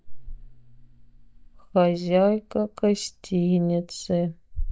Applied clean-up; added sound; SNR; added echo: neural mask model DeepFilterNet 3.